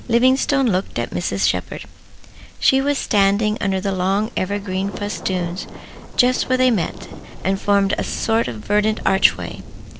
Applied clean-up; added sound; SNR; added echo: none; Thunder; 16 dB; none.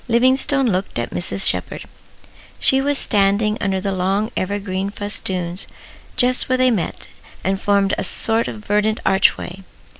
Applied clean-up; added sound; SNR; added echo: none; none; none; none.